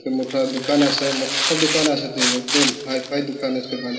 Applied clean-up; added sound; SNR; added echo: none; Tearing; 3 dB; reverberation time 2.0 s.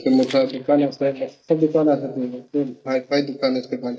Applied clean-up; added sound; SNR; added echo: neural mask model DeepFilterNet 3.